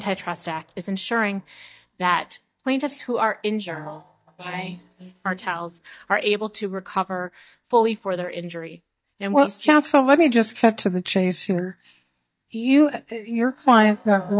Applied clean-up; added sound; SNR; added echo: neural mask model DeepFilterNet 3.